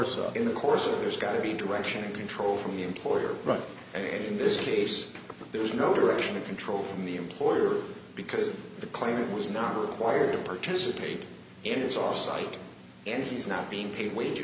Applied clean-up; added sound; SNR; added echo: none; none; none; none.